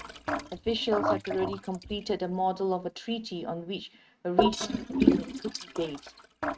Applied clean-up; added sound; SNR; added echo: neural mask model RNNoise.